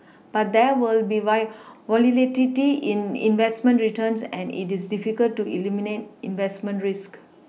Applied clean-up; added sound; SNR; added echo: none; none; none; none.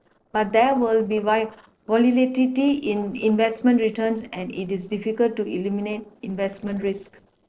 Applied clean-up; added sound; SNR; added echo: neural separator model SepFormer DNS4.